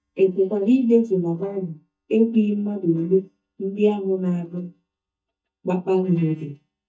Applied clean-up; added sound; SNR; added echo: neural mask model DeepFilterNet 3.